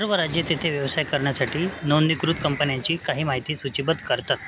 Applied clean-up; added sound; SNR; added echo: none; Splash, splatter; 19 dB; none.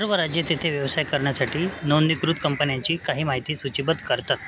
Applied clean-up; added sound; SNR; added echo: none; none; none; none.